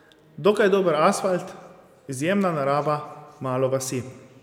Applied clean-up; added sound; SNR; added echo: none; none; none; none.